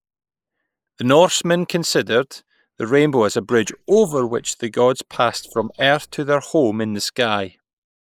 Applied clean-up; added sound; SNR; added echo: neural mask model Resemble Enhance denoiser.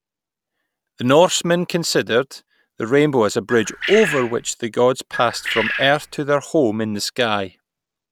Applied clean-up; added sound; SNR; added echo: none; Bird; 7 dB; none.